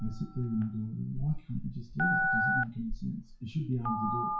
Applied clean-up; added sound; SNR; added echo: classical method WPE with log-MMSE.